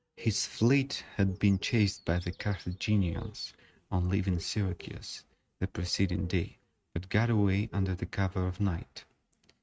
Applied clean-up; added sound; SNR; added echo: neural mask model RNNoise.